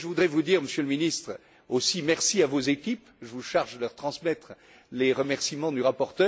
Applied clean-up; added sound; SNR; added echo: none; none; none; none.